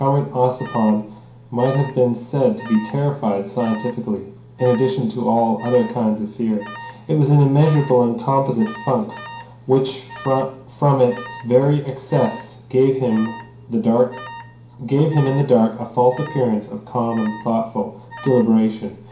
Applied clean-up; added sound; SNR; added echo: none; Alarm; 20 dB; reverberation time 0.5 s.